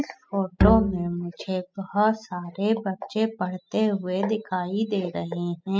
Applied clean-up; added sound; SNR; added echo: classical method spectral subtraction.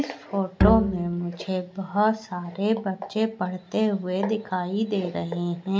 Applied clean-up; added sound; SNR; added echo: none; Bowed string instrument; -1 dB; none.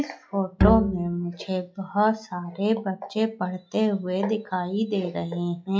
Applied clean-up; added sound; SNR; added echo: classical method log-MMSE.